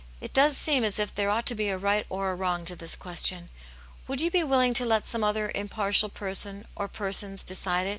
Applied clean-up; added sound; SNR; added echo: none; none; none; none.